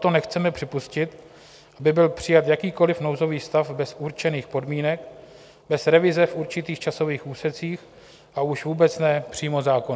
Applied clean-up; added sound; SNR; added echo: none; none; none; none.